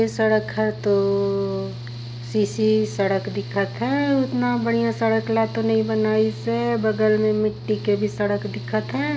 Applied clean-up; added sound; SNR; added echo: none; Mechanical fan / Engine; 11 dB; none.